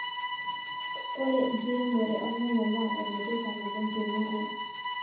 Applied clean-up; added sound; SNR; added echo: none; Bowed string instrument; 4 dB; reverberation time 0.8 s.